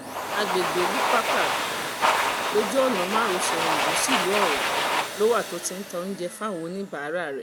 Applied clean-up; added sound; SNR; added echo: none; Domestic sounds, home sounds; -2 dB; none.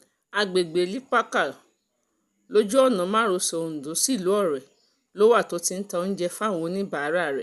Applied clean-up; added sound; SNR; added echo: none; none; none; none.